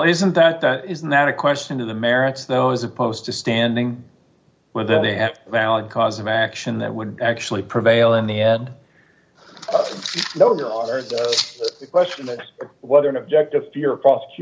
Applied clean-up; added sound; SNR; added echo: none; none; none; none.